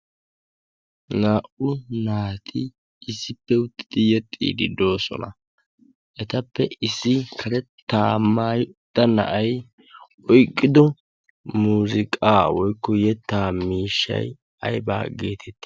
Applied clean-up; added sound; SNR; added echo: none; none; none; none.